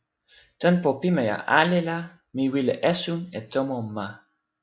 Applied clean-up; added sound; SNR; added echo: none; none; none; none.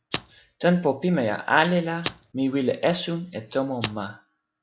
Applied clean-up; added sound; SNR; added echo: none; Rattle (instrument); 8 dB; none.